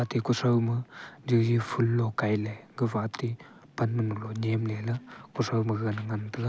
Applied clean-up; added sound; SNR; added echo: none; none; none; none.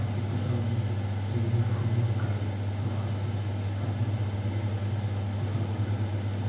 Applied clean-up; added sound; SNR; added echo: none; Mechanical fan; -3 dB; reverberation time 1.2 s.